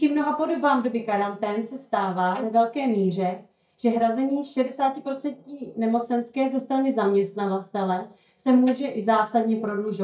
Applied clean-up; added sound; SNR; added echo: neural mask model DeepFilterNet 3.